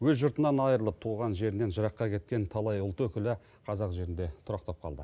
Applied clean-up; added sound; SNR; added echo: none; none; none; none.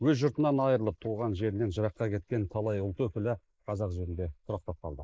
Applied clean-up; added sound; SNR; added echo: neural mask model Resemble Enhance denoiser.